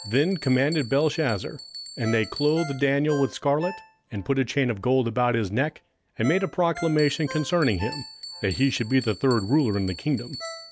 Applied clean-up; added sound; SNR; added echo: none; Ringtone + Bell; 15 dB; none.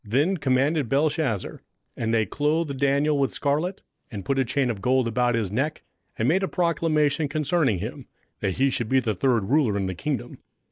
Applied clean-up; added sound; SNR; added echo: neural mask model Resemble Enhance denoiser.